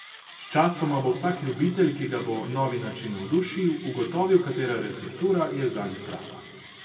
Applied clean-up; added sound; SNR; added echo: none; Mechanisms; 19 dB; reverberation time 1.8 s.